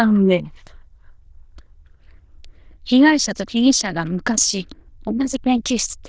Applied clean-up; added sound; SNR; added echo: neural diffusion model UNIVERSE++.